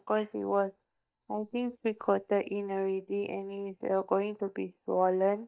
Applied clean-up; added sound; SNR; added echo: neural mask model DeepFilterNet 3.